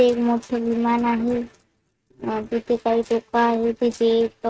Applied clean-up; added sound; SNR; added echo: neural mask model RNNoise.